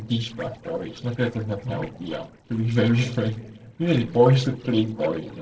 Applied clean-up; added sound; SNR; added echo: neural separator model SepFormer DNS4.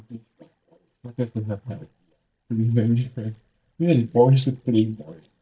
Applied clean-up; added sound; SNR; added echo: neural mask model DeepFilterNet 3.